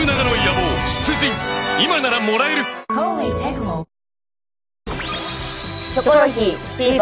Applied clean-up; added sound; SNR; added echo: none; none; none; none.